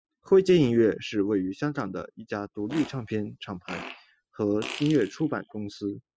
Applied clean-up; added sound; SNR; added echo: classical method spectral subtraction.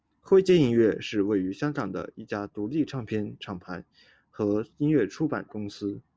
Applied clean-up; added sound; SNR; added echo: none; none; none; none.